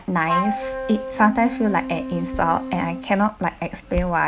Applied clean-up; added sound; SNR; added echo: none; Wind instrument, woodwind instrument; 8 dB; none.